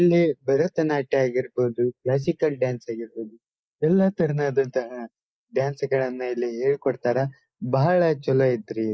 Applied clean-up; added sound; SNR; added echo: neural mask model Resemble Enhance denoiser.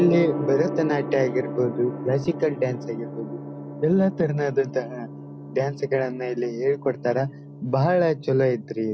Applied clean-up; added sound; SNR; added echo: none; Gong; 9 dB; none.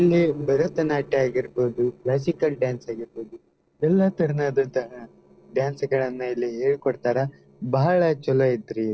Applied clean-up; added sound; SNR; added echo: neural separator model SepFormer DNS4.